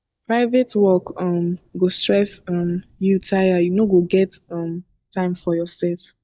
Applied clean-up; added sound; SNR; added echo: neural mask model DeepFilterNet 3.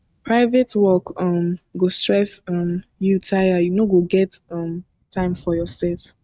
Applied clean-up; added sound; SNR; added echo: neural mask model RNNoise.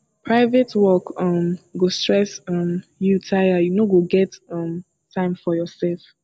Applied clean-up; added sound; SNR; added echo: none; none; none; none.